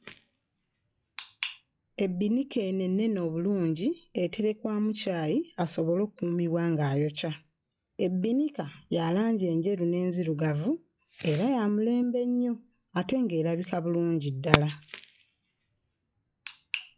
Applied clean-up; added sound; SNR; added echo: classical method log-MMSE.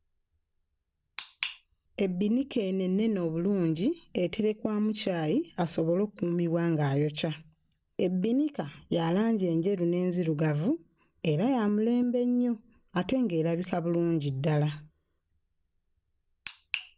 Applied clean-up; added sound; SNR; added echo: none; none; none; none.